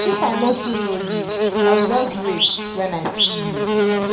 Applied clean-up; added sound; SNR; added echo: none; Buzz / Bird; -3 dB; reverberation time 0.4 s.